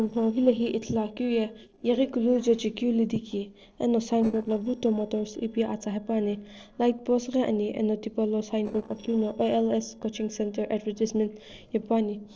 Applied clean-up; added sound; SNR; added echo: neural separator model SepFormer DNS4.